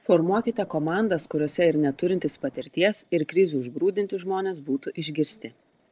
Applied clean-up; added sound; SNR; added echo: neural separator model SepFormer DNS4.